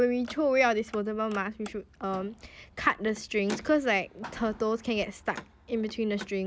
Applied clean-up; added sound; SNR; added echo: none; Car; 18 dB; none.